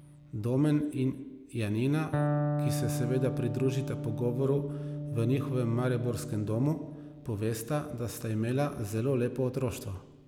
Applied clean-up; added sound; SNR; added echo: none; Electric guitar; 6 dB; none.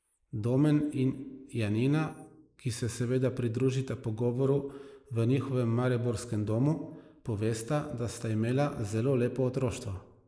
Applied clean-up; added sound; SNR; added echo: neural mask model Resemble Enhance denoiser.